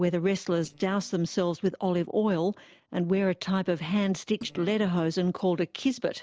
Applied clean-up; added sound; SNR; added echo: neural separator model SepFormer DNS4.